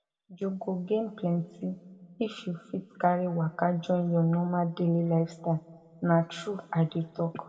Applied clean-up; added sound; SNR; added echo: none; none; none; reverberation time 1.2 s.